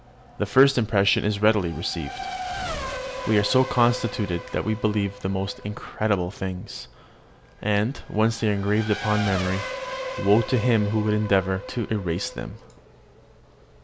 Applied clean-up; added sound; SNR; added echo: none; Race car, auto racing / Accelerating, revving, vroom; 11 dB; none.